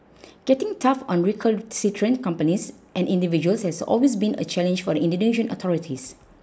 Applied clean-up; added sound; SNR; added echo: none; none; none; none.